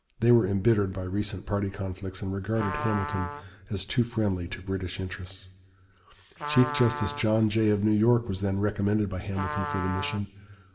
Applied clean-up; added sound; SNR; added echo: none; Trumpet; 11 dB; reverberation time 0.8 s.